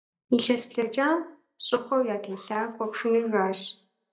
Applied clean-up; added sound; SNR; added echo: neural mask model DeepFilterNet 3.